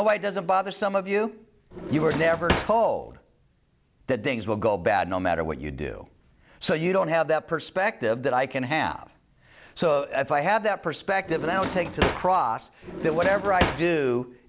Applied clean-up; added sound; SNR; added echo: none; Drawer open or close; 5 dB; none.